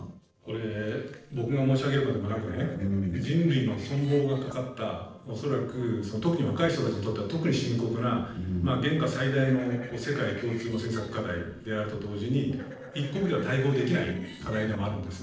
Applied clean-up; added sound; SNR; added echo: neural separator model SepFormer DNS4.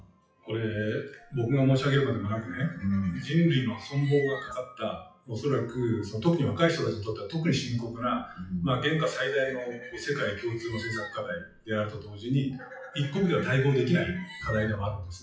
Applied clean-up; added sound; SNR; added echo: classical method WPE with log-MMSE.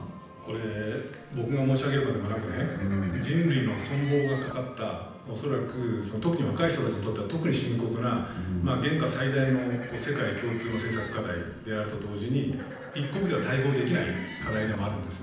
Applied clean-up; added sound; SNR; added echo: none; Livestock, farm animals, working animals; 14 dB; reverberation time 0.9 s.